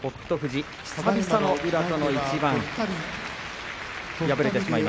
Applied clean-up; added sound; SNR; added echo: none; none; none; none.